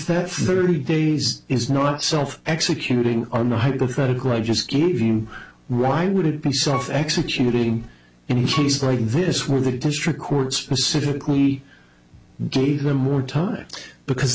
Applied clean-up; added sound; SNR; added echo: none; Piano; 17 dB; none.